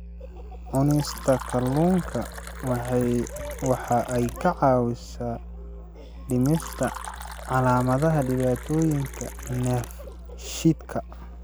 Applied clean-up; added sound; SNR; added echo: none; Musical instrument + Fill (with liquid); 12 dB; none.